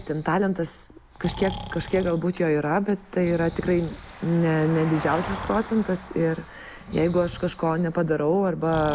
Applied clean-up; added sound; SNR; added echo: none; Vehicle + Breathing; 14 dB; none.